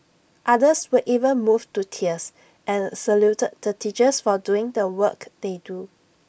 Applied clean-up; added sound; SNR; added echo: none; none; none; none.